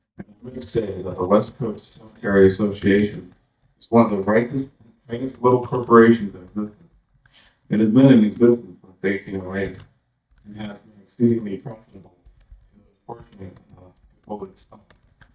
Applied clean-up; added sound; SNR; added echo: neural mask model DeepFilterNet 3.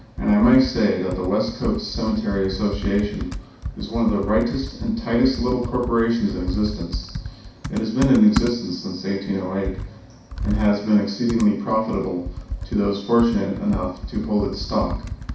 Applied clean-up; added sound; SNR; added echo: none; Computer keyboard; 9 dB; reverberation time 0.6 s.